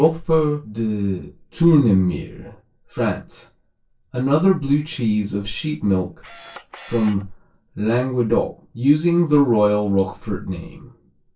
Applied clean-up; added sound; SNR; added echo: neural separator model SepFormer DNS4.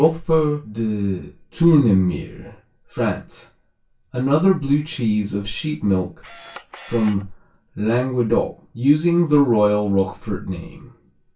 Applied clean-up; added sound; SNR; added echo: none; Camera; 18 dB; reverberation time 0.2 s.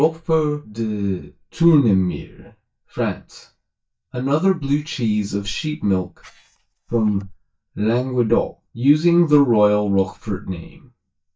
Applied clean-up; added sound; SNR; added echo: neural mask model DeepFilterNet 3.